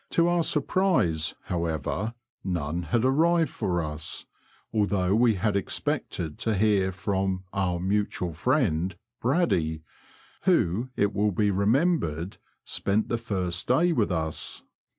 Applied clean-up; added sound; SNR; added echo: none; none; none; none.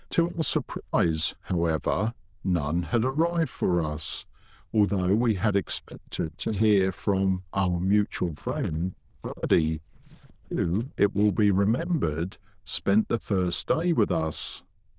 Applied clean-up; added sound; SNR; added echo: neural diffusion model UNIVERSE++.